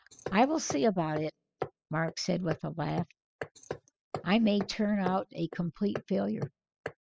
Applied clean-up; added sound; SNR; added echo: classical method spectral subtraction.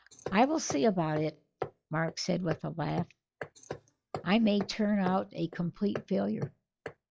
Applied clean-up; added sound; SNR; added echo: classical method log-MMSE.